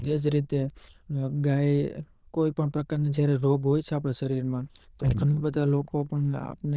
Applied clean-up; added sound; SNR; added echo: neural diffusion model UNIVERSE++.